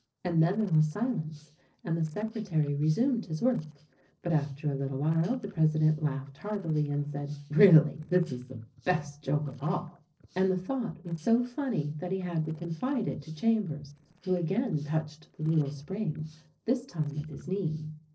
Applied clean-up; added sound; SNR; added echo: neural separator model SepFormer DNS4.